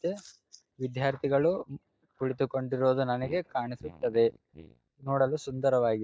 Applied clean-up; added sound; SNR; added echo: neural mask model DeepFilterNet 3.